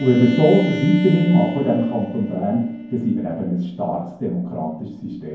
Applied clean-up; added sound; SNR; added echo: none; Bowed string instrument; 11 dB; reverberation time 0.9 s.